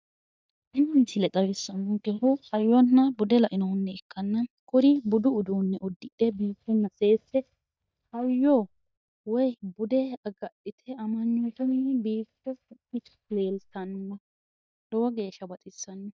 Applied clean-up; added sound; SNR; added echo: neural mask model DeepFilterNet 3.